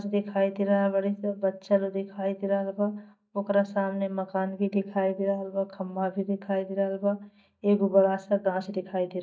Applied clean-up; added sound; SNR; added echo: neural mask model DeepFilterNet 3.